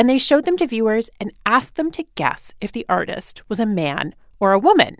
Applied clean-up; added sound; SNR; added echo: none; none; none; none.